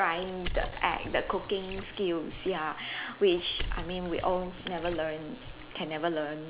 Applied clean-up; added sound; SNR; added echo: none; Water / Splash, splatter; 8 dB; none.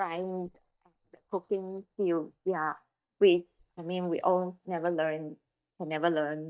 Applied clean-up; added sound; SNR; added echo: neural mask model DeepFilterNet 3.